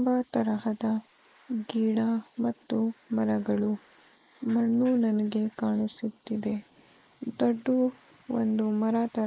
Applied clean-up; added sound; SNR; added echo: neural mask model Resemble Enhance denoiser.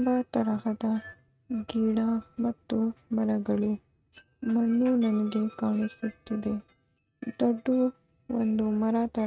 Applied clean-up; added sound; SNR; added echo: neural mask model RNNoise.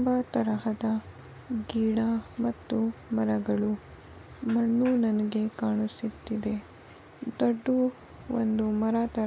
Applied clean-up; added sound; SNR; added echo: none; none; none; none.